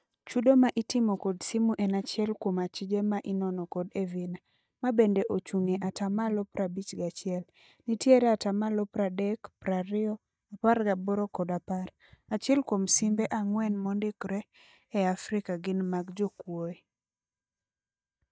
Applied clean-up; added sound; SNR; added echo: neural mask model DeepFilterNet 3.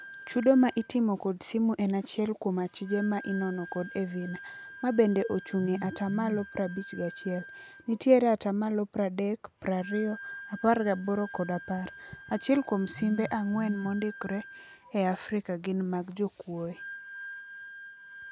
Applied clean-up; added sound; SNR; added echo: none; Wind instrument, woodwind instrument; 17 dB; none.